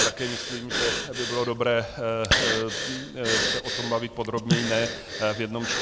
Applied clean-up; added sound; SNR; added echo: none; Breathing; 0 dB; none.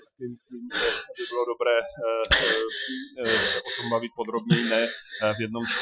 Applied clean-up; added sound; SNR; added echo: classical method Wiener filter.